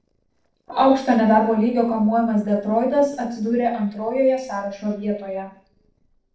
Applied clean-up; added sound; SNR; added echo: neural separator model SepFormer DNS4.